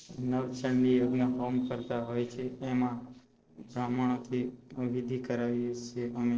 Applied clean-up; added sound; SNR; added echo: neural separator model SepFormer DNS4.